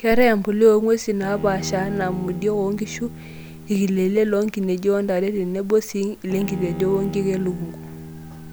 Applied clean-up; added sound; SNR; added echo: none; Bowed string instrument; 14 dB; none.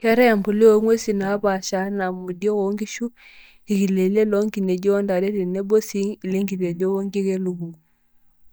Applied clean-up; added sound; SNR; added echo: neural mask model DeepFilterNet 3.